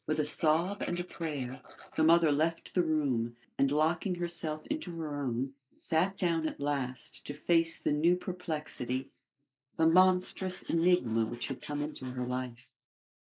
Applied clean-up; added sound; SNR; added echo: neural mask model Resemble Enhance denoiser.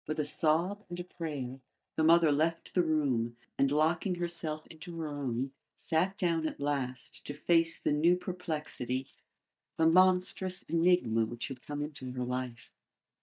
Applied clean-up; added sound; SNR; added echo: neural mask model DeepFilterNet 3.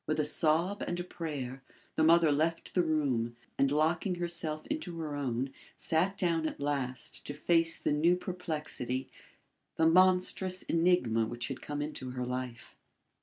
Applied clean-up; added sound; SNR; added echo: none; none; none; none.